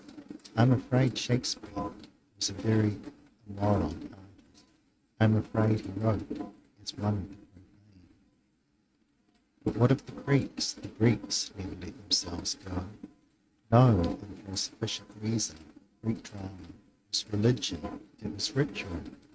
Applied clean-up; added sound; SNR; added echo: neural mask model RNNoise.